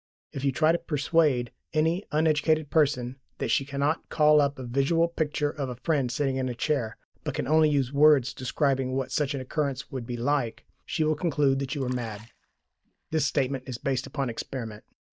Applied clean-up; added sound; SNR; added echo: neural mask model DeepFilterNet 3.